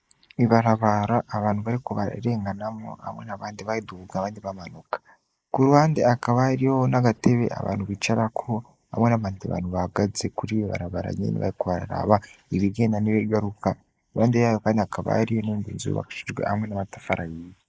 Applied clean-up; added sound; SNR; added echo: neural mask model Resemble Enhance denoiser.